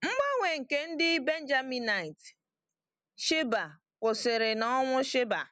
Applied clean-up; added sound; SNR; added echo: none; none; none; none.